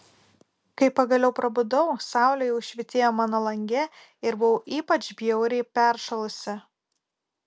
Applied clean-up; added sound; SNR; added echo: none; none; none; none.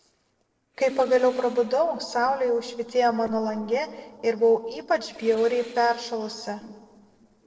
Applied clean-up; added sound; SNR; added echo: neural separator model SepFormer DNS4.